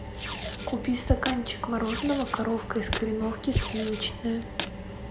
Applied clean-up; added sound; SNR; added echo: none; Packing tape, duct tape; 5 dB; none.